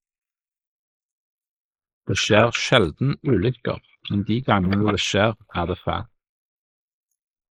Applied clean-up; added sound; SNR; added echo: neural mask model Resemble Enhance denoiser.